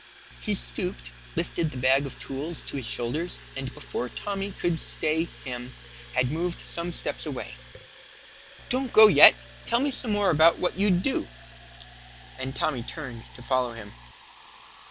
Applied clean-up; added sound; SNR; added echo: none; Fill (with liquid) / Water tap, faucet; 19 dB; none.